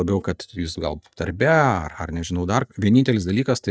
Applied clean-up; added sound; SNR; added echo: neural mask model DeepFilterNet 3.